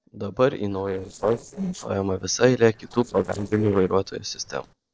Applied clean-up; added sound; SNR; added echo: neural separator model SepFormer DNS4.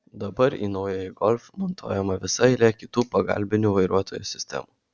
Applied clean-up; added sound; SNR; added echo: none; none; none; none.